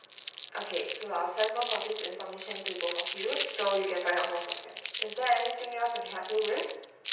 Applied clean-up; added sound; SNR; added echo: none; Crumpling, crinkling; -3 dB; reverberation time 0.9 s.